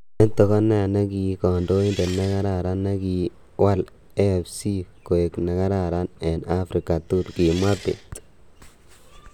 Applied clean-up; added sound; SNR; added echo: none; Engine; 18 dB; none.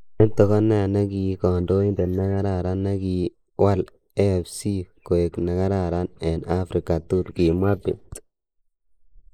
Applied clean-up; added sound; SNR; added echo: neural mask model Resemble Enhance denoiser.